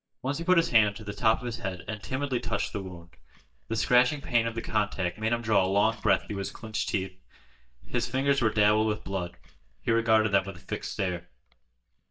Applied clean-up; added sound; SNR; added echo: neural mask model DeepFilterNet 3.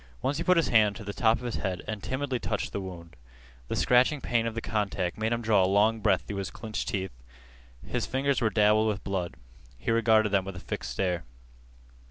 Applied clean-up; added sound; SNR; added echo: none; none; none; none.